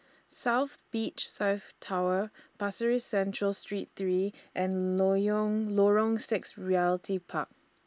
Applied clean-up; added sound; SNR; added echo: none; none; none; none.